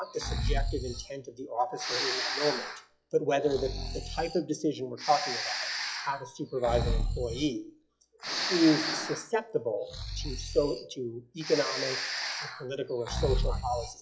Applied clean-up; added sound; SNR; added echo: classical method log-MMSE.